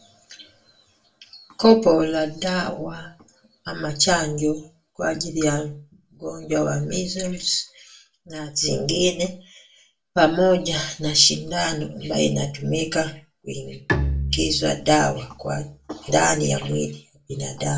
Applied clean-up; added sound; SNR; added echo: none; Bowed string instrument; 6 dB; reverberation time 0.2 s.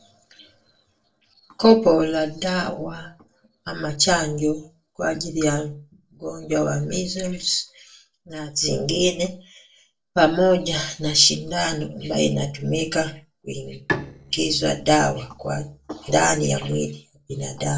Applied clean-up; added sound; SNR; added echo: neural separator model SepFormer DNS4.